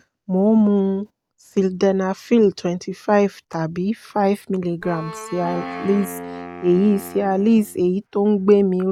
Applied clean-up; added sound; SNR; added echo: none; Wind instrument, woodwind instrument + Bowed string instrument; 14 dB; none.